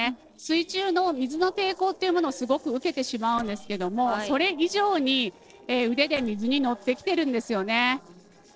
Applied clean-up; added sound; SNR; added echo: neural separator model SepFormer DNS4.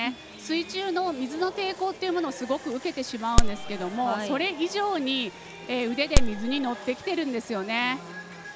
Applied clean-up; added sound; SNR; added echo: none; Crack; -4 dB; none.